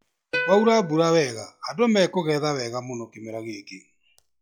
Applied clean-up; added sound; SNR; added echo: classical method log-MMSE.